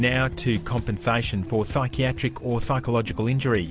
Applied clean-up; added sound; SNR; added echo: none; none; none; none.